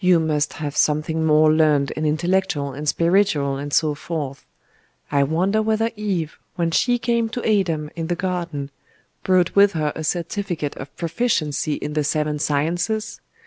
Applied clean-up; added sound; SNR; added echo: none; none; none; none.